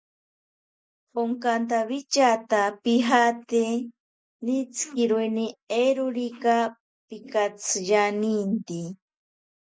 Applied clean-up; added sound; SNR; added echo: none; none; none; none.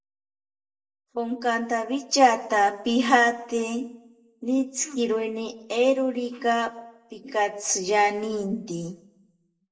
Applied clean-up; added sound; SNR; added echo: none; none; none; reverberation time 0.5 s.